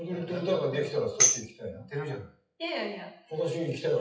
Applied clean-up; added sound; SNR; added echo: classical method WPE with log-MMSE.